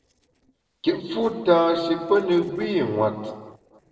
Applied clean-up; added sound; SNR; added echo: neural separator model SepFormer DNS4.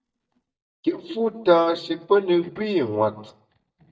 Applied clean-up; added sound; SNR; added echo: neural mask model DeepFilterNet 3.